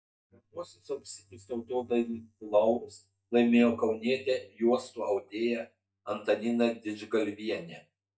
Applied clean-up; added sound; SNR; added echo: neural mask model DeepFilterNet 3.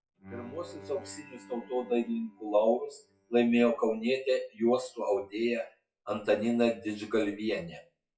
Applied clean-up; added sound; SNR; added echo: classical method WPE with log-MMSE.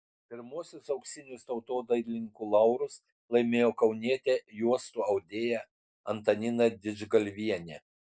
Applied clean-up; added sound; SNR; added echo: none; none; none; none.